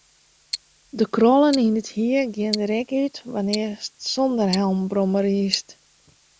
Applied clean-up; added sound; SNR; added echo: none; Tick-tock; 15 dB; none.